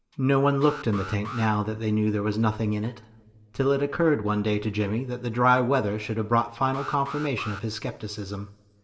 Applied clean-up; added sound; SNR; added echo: none; Alarm; 14 dB; reverberation time 1.6 s.